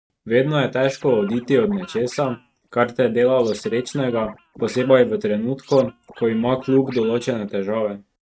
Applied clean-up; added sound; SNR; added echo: neural mask model RNNoise.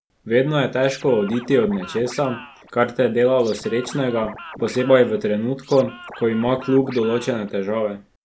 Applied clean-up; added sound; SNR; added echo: none; Scratching (performance technique); 17 dB; none.